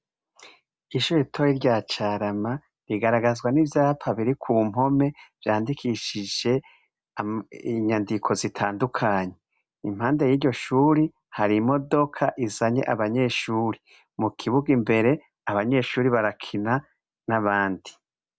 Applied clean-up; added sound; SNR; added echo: none; none; none; none.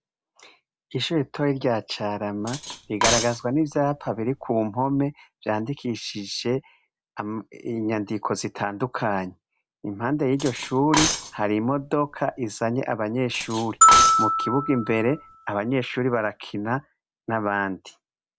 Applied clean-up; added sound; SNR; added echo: none; Glockenspiel + Cutlery, silverware; -1 dB; none.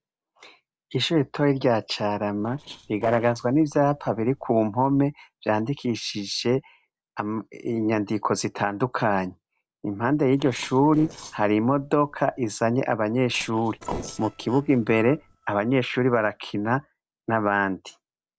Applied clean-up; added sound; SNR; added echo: neural separator model SepFormer DNS4.